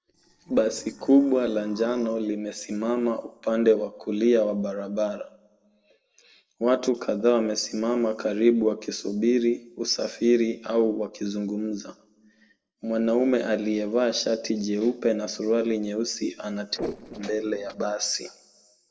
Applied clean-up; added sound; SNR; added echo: neural separator model SepFormer DNS4.